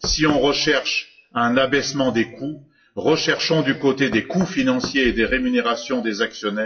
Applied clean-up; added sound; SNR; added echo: classical method WPE with log-MMSE.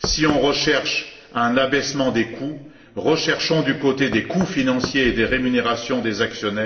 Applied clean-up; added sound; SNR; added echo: none; Knock; 16 dB; reverberation time 1.9 s.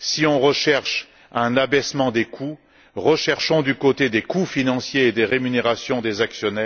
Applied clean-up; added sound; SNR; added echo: none; none; none; none.